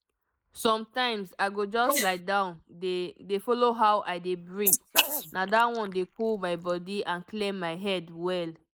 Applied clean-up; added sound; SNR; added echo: neural mask model Resemble Enhance denoiser.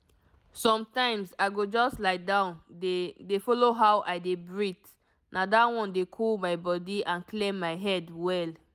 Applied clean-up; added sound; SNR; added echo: none; none; none; none.